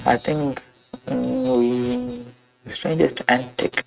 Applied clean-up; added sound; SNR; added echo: neural mask model RNNoise.